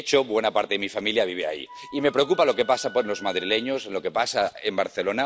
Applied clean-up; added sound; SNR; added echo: none; Wind instrument, woodwind instrument; 19 dB; none.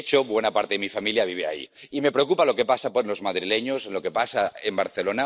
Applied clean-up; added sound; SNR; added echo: neural mask model Resemble Enhance denoiser.